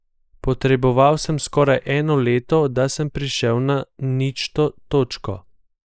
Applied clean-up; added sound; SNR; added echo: neural mask model Resemble Enhance denoiser.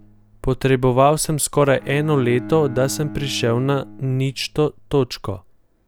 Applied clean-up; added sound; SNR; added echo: none; Bowed string instrument; 17 dB; none.